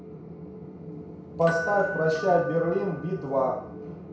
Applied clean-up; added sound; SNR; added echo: none; Door / Bell; 11 dB; reverberation time 0.5 s.